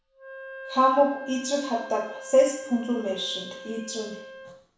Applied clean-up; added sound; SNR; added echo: none; Wind instrument, woodwind instrument; 15 dB; reverberation time 0.7 s.